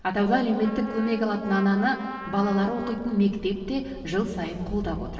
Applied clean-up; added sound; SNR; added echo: none; Trumpet; 16 dB; reverberation time 2.0 s.